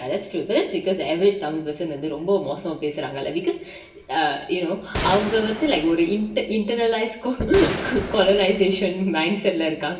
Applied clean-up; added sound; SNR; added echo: none; Gunshot, gunfire; 9 dB; reverberation time 0.9 s.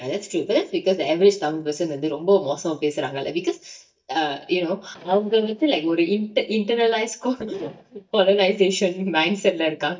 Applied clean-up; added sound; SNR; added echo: neural mask model DeepFilterNet 3.